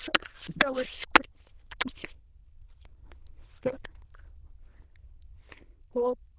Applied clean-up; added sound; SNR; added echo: neural diffusion model UNIVERSE++.